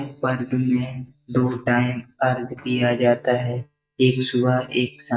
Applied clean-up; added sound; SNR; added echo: neural mask model DeepFilterNet 3.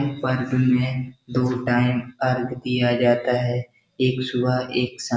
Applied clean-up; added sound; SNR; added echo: none; none; none; none.